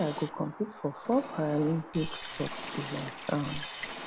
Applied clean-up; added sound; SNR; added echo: none; Liquid; 6 dB; none.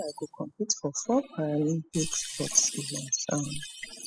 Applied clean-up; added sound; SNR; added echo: classical method spectral subtraction.